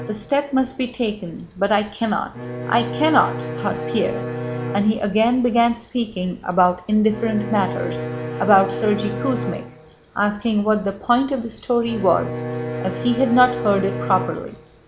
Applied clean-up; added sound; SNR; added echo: none; Bowed string instrument; 8 dB; none.